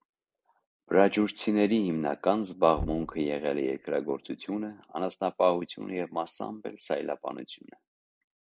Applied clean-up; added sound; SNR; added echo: none; Knock; 14 dB; none.